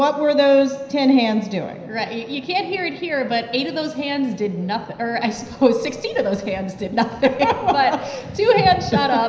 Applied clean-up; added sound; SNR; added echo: none; none; none; reverberation time 0.9 s.